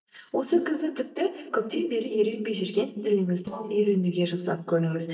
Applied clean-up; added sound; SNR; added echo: neural mask model DeepFilterNet 3.